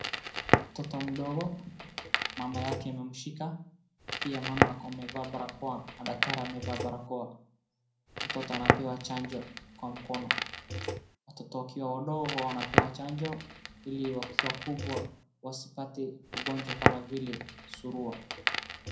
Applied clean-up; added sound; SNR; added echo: none; Crackle; -4 dB; reverberation time 0.5 s.